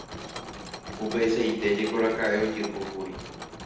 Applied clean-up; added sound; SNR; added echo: none; Mechanisms; 10 dB; reverberation time 0.8 s.